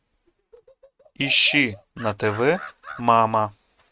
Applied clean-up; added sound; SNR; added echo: neural mask model RNNoise.